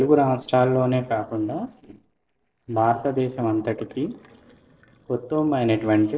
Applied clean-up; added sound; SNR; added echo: neural separator model SepFormer DNS4.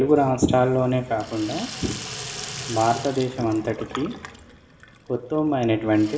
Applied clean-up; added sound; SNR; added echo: none; Sink (filling or washing) / Water tap, faucet; 13 dB; reverberation time 2.3 s.